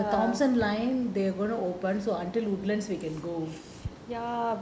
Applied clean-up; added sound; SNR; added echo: none; none; none; none.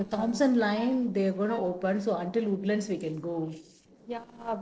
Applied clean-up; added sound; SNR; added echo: neural separator model SepFormer DNS4.